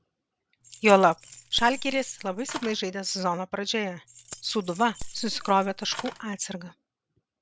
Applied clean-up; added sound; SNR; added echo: none; Keys jangling; 13 dB; none.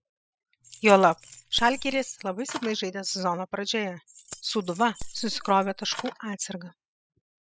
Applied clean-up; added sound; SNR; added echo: classical method spectral subtraction.